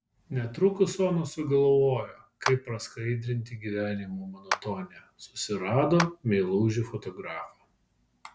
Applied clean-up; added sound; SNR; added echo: none; Clapping; 10 dB; none.